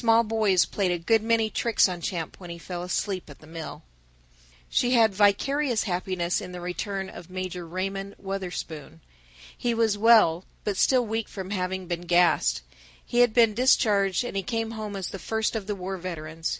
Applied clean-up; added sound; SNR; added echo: none; none; none; none.